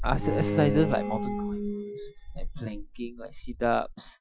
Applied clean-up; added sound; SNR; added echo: classical method Wiener filter.